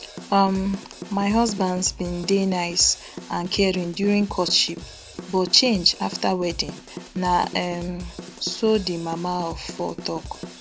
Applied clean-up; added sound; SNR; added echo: none; Drum / Drum kit; 14 dB; none.